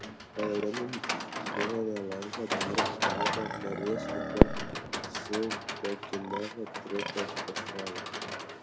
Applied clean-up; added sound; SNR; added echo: none; Livestock, farm animals, working animals + Fireworks; -5 dB; none.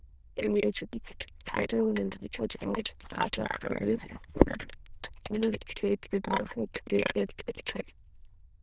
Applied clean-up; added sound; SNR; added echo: neural diffusion model UNIVERSE++.